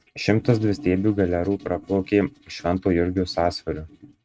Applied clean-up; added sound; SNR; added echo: neural mask model RNNoise.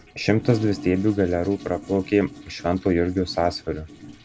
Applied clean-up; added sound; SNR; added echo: none; Toilet flush; 18 dB; none.